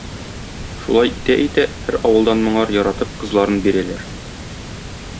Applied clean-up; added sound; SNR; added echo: none; Water; 12 dB; none.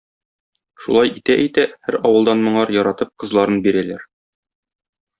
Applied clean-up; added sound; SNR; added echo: none; none; none; none.